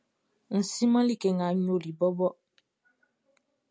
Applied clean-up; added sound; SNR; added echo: none; none; none; none.